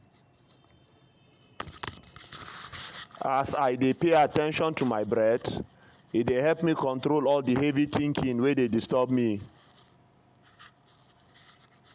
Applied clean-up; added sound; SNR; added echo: none; none; none; none.